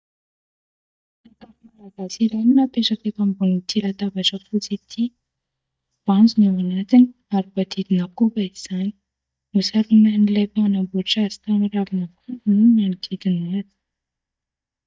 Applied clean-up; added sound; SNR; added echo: neural mask model DeepFilterNet 3.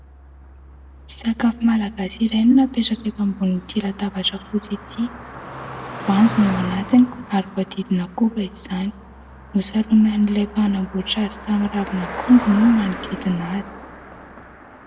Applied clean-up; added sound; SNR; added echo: none; Car passing by; 14 dB; reverberation time 1.6 s.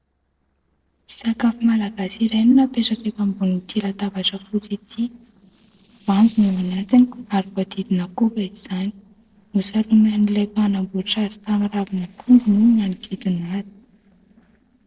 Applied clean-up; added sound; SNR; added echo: neural separator model SepFormer DNS4.